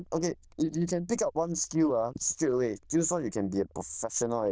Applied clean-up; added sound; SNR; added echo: neural diffusion model UNIVERSE++.